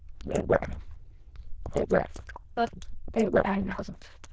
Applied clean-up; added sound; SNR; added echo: neural diffusion model UNIVERSE++.